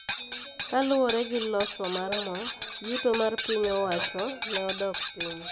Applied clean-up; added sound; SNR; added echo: none; Cutlery, silverware; -1 dB; none.